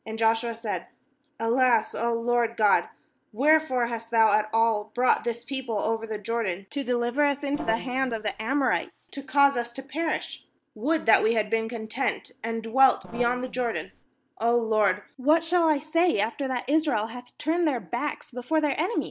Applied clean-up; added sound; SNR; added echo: neural separator model SepFormer DNS4.